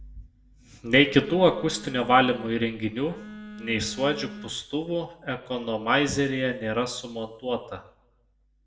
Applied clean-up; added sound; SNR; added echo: none; Telephone; 16 dB; reverberation time 0.5 s.